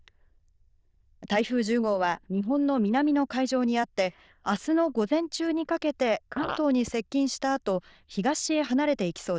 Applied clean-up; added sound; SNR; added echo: neural diffusion model UNIVERSE++.